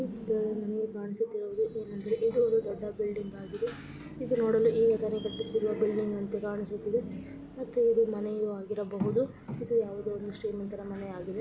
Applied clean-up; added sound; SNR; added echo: none; Car passing by / Traffic noise, roadway noise / Engine; 16 dB; none.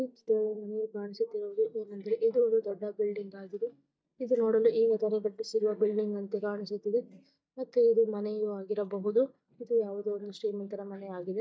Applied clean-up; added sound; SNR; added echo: neural mask model DeepFilterNet 3.